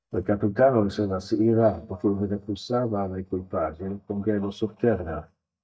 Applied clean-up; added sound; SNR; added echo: neural mask model DeepFilterNet 3.